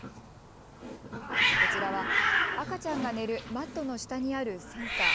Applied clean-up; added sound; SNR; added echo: none; Hiss; -5 dB; none.